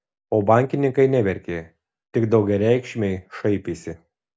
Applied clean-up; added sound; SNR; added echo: none; none; none; none.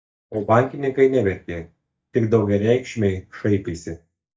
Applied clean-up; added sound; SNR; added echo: neural mask model DeepFilterNet 3.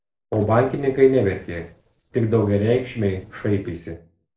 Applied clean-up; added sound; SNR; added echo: neural separator model SepFormer DNS4.